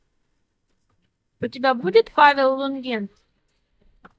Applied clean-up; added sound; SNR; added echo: neural mask model DeepFilterNet 3.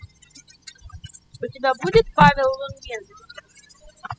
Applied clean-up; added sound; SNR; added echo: classical method spectral subtraction.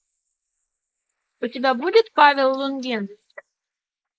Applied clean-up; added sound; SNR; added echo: neural mask model Resemble Enhance denoiser.